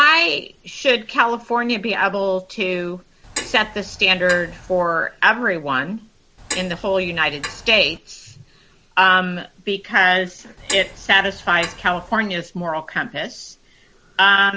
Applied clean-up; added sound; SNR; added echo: none; Clock; 13 dB; none.